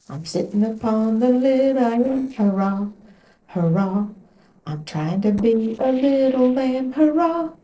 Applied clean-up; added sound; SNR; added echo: neural separator model SepFormer DNS4.